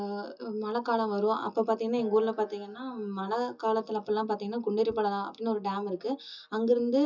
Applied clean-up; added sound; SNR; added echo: classical method WPE with log-MMSE.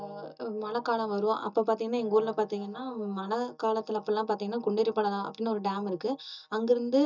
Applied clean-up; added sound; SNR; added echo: neural mask model DeepFilterNet 3.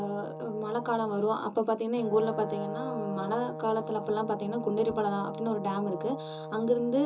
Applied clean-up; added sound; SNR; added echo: none; Brass instrument; 9 dB; reverberation time 0.2 s.